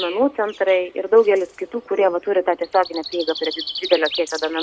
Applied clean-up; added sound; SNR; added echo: none; Bird; 13 dB; none.